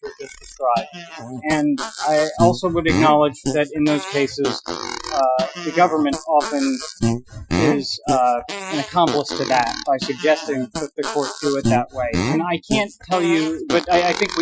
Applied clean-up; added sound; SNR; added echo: classical method Wiener filter.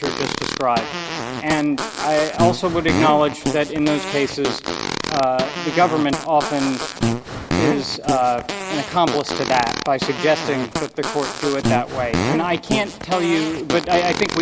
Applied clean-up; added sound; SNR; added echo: none; Fart; 4 dB; none.